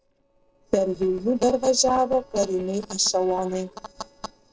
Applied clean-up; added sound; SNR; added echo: neural separator model SepFormer DNS4.